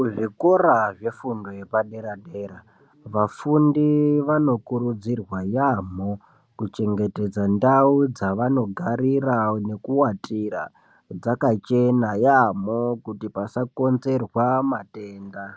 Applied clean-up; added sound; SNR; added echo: none; none; none; none.